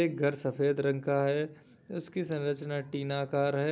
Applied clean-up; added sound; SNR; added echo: none; none; none; none.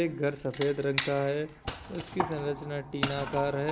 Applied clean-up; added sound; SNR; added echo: none; Wood; 6 dB; none.